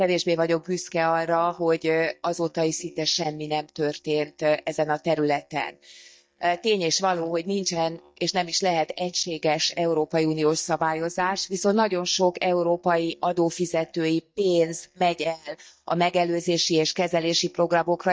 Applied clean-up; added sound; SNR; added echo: neural mask model DeepFilterNet 3.